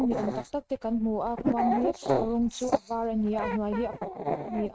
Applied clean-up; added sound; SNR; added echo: neural mask model RNNoise.